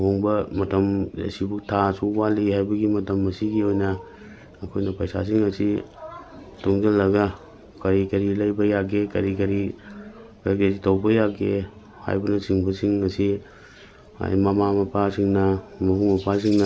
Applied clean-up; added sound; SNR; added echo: none; none; none; none.